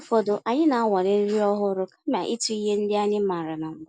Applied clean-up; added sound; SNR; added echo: none; none; none; none.